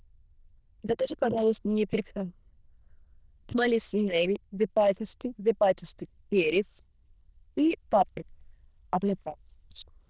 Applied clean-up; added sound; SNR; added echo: neural diffusion model UNIVERSE++.